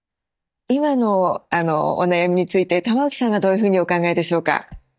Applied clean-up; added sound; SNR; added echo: neural mask model DeepFilterNet 3.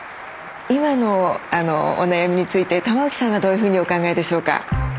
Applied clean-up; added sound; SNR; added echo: none; Applause; 15 dB; none.